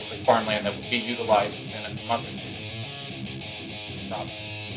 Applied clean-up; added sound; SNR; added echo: none; Guitar; 7 dB; none.